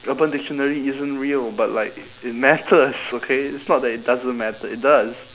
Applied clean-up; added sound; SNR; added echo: none; none; none; none.